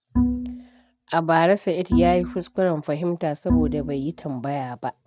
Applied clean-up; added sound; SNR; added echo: neural mask model RNNoise.